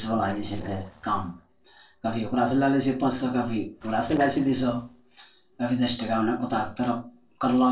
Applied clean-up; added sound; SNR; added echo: neural separator model SepFormer DNS4.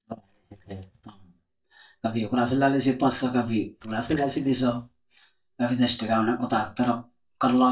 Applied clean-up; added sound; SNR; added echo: neural mask model DeepFilterNet 3.